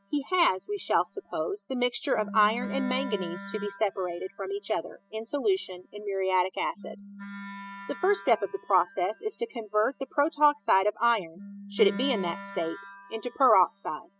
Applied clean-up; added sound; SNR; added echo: classical method spectral subtraction.